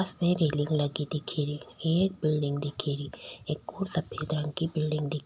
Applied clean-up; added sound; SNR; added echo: none; none; none; none.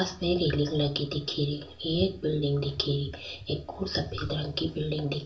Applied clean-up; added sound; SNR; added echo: none; none; none; reverberation time 0.3 s.